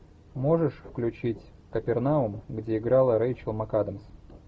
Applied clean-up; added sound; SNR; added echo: none; none; none; none.